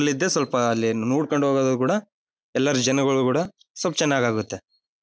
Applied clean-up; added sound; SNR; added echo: none; none; none; none.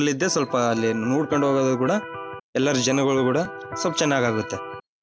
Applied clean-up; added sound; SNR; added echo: none; Electric guitar; 11 dB; none.